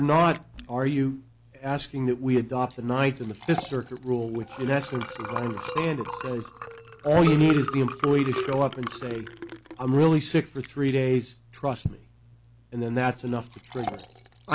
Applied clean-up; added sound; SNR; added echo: none; Liquid; 12 dB; none.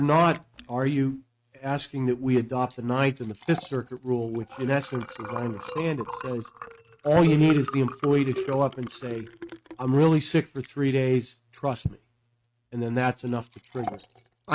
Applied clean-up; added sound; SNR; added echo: neural mask model RNNoise.